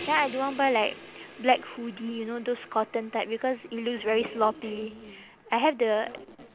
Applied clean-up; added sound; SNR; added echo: none; Crash cymbal; 19 dB; none.